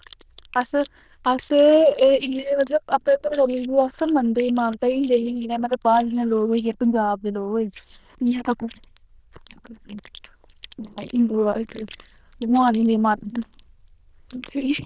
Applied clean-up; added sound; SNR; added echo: neural diffusion model UNIVERSE++.